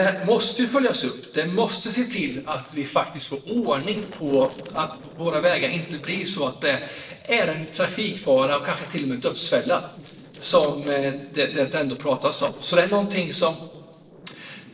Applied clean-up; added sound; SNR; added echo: neural separator model SepFormer DNS4.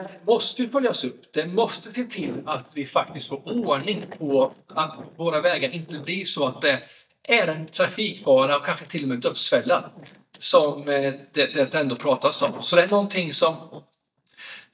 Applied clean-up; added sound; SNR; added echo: neural mask model DeepFilterNet 3.